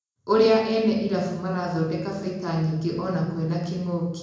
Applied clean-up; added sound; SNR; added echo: none; none; none; reverberation time 0.9 s.